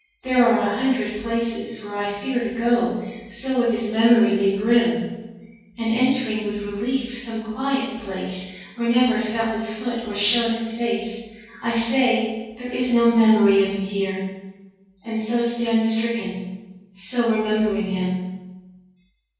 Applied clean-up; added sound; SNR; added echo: none; none; none; reverberation time 1.3 s.